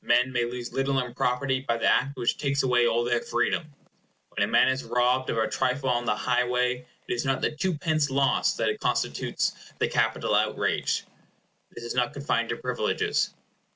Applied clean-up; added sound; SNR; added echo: none; none; none; none.